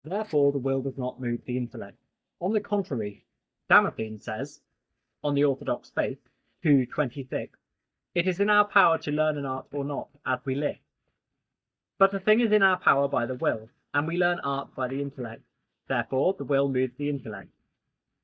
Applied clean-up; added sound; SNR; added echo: neural mask model DeepFilterNet 3.